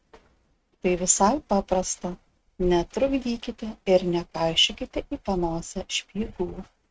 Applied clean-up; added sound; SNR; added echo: neural mask model RNNoise.